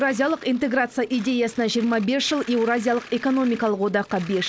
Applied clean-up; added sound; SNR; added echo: none; none; none; none.